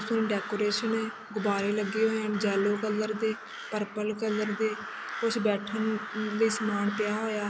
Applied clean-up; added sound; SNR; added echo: none; Crow; 10 dB; none.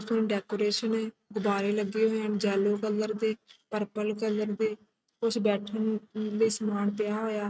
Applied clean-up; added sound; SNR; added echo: neural mask model RNNoise.